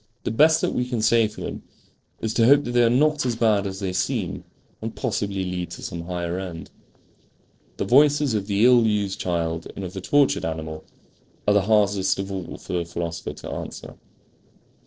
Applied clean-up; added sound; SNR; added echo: neural separator model SepFormer DNS4.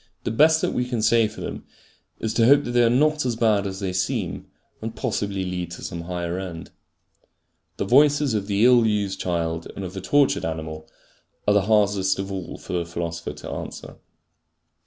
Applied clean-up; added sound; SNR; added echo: none; none; none; none.